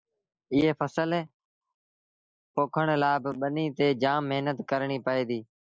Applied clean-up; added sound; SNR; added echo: neural mask model Resemble Enhance denoiser.